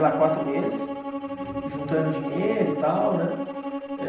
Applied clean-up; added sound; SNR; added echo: none; Bowed string instrument; 5 dB; reverberation time 0.9 s.